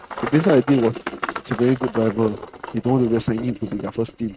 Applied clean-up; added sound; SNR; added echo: neural mask model RNNoise.